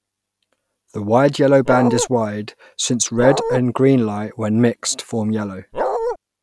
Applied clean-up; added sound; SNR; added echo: none; Bark; 2 dB; none.